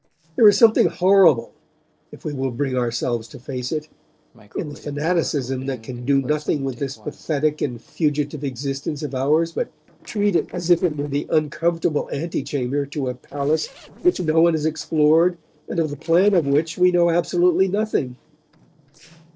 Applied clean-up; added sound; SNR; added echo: neural separator model SepFormer DNS4.